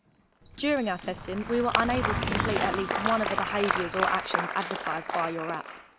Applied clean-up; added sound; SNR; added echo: none; Applause + Sliding door; 1 dB; none.